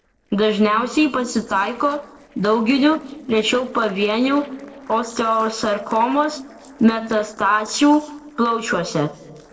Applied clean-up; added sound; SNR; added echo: neural separator model SepFormer DNS4.